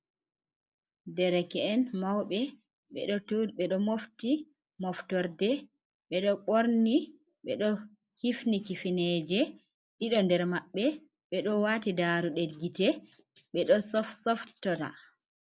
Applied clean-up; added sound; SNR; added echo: neural mask model Resemble Enhance denoiser.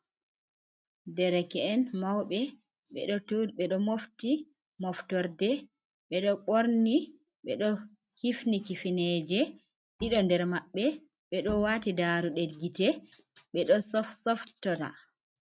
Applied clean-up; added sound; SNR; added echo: neural mask model RNNoise.